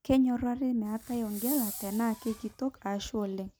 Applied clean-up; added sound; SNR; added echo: none; Fireworks; 11 dB; none.